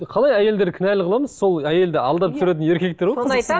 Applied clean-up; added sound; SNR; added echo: none; none; none; none.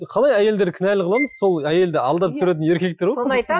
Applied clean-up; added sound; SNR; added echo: classical method Wiener filter.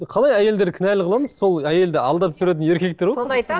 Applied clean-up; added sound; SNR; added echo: neural separator model SepFormer DNS4.